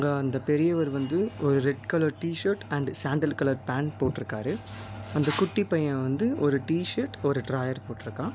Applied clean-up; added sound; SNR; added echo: none; none; none; none.